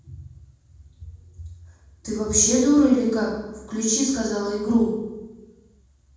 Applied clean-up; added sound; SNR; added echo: none; none; none; reverberation time 1.2 s.